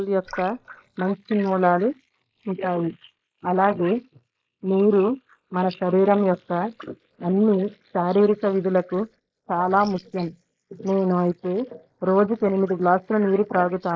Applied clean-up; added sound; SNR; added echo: neural mask model Resemble Enhance denoiser.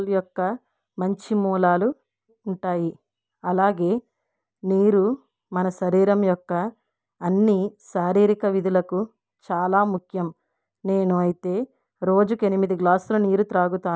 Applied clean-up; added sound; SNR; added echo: none; none; none; none.